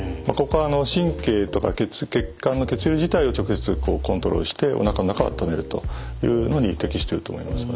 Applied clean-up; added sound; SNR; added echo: none; none; none; none.